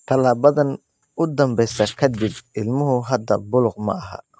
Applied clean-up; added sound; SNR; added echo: neural mask model RNNoise.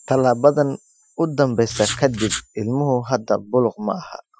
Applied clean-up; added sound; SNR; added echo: classical method Wiener filter.